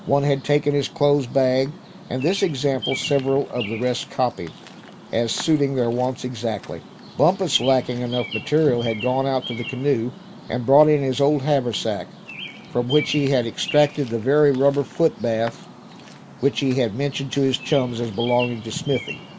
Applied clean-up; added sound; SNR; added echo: none; Bird vocalization, bird call, bird song; 15 dB; none.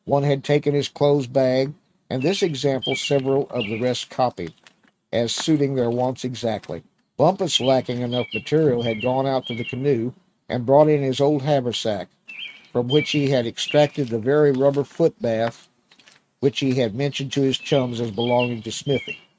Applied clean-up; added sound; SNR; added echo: neural mask model RNNoise.